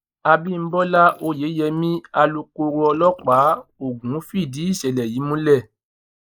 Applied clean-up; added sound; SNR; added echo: neural mask model Resemble Enhance denoiser.